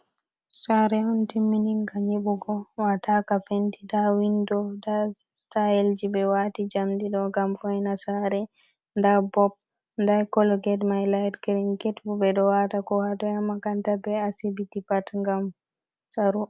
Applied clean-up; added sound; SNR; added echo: none; none; none; none.